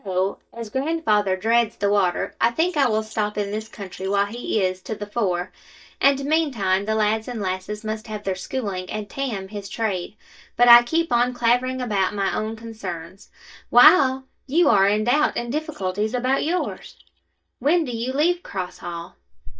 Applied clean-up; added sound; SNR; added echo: neural mask model DeepFilterNet 3.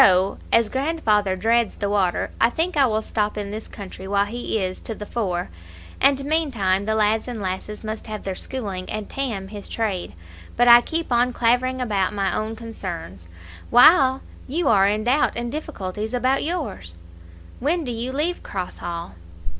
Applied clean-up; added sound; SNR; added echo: none; none; none; none.